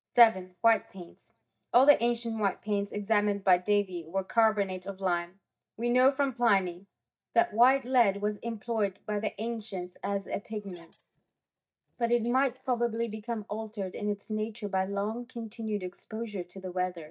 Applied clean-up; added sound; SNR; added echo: neural mask model DeepFilterNet 3.